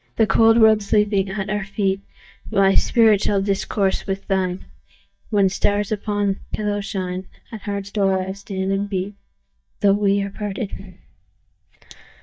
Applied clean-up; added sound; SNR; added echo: neural mask model DeepFilterNet 3.